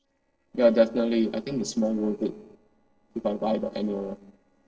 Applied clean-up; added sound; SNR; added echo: neural separator model SepFormer DNS4.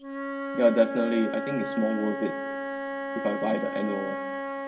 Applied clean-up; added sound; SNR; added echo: none; Wind instrument, woodwind instrument; 4 dB; reverberation time 2.9 s.